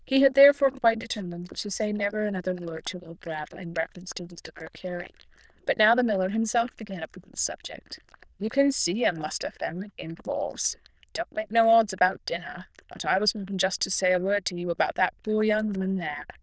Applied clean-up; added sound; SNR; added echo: neural diffusion model UNIVERSE++.